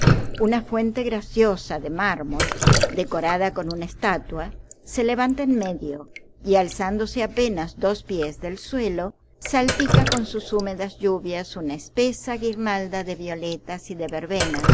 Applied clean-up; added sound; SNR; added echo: none; Drip; 2 dB; none.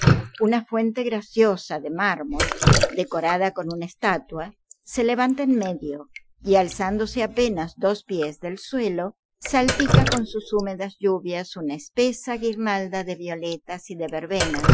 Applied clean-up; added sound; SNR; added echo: classical method Wiener filter.